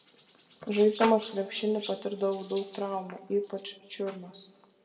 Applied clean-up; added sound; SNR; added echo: none; Chirp, tweet; 12 dB; reverberation time 1.6 s.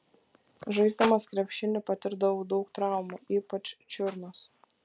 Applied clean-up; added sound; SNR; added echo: none; none; none; none.